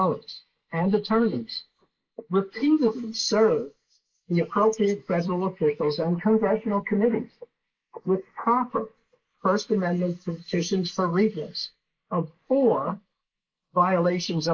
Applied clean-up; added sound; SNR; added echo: neural mask model Resemble Enhance denoiser.